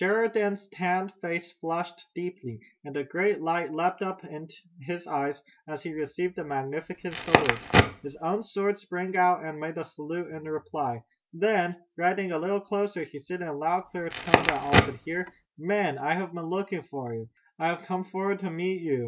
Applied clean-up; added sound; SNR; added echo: none; Crackle; -2 dB; none.